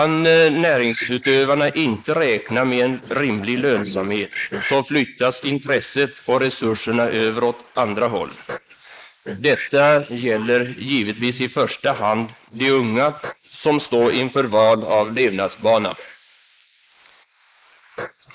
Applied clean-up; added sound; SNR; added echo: neural mask model Resemble Enhance denoiser.